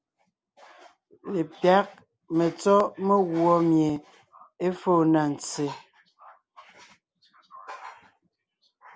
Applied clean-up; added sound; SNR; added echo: none; none; none; none.